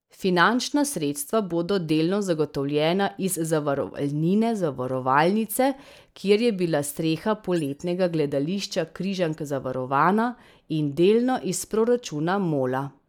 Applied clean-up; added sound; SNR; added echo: neural mask model DeepFilterNet 3.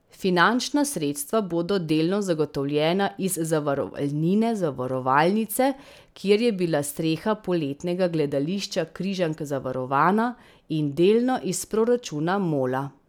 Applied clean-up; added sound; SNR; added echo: none; none; none; none.